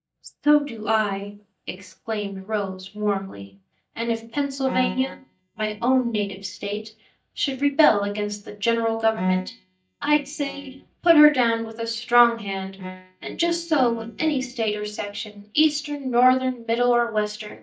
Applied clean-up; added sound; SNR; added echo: neural mask model DeepFilterNet 3.